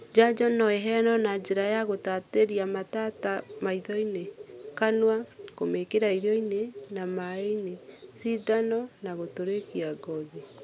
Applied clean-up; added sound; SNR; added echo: none; none; none; none.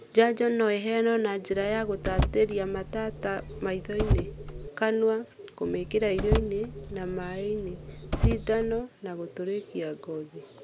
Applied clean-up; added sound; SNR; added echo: none; Car; 3 dB; none.